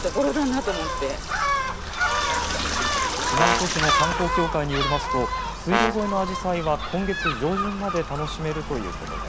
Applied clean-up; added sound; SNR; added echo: none; Gull, seagull + Brass instrument; 0 dB; none.